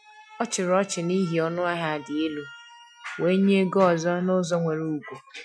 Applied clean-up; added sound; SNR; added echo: classical method Wiener filter.